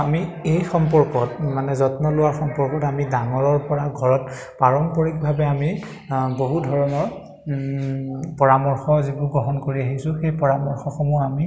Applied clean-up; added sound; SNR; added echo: none; none; none; none.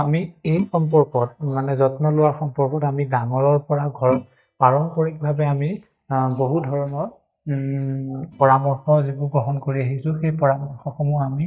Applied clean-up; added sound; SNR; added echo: neural mask model DeepFilterNet 3.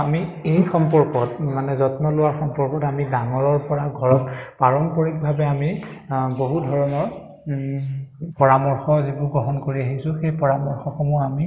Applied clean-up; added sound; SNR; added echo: neural mask model Resemble Enhance denoiser.